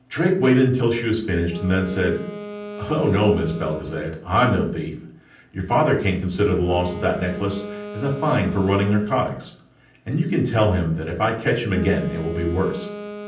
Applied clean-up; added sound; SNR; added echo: none; Wind instrument, woodwind instrument; 15 dB; reverberation time 0.6 s.